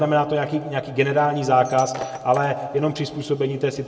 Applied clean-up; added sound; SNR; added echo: none; Shatter; 18 dB; reverberation time 1.0 s.